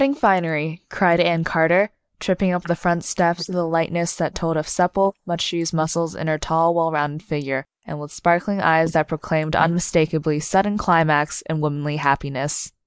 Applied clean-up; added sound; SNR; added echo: neural mask model Resemble Enhance denoiser.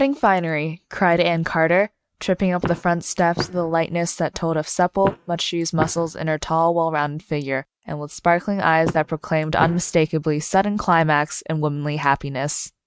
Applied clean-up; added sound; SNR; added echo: neural mask model RNNoise.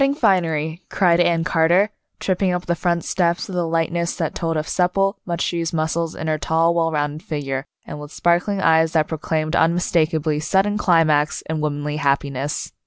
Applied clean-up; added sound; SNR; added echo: none; none; none; none.